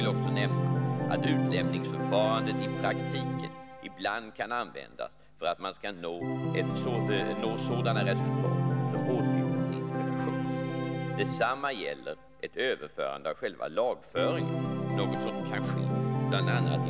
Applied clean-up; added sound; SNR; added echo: none; Organ; -4 dB; none.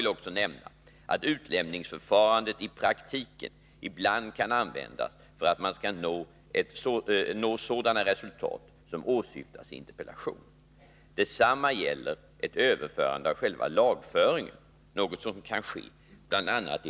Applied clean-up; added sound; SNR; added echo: none; none; none; none.